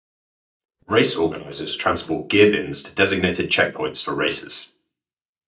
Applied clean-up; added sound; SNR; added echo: neural mask model DeepFilterNet 3.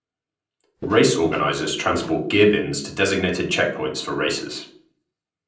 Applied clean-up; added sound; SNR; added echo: neural separator model SepFormer DNS4.